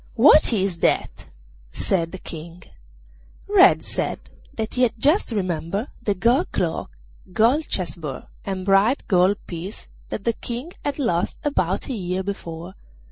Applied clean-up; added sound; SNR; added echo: none; none; none; none.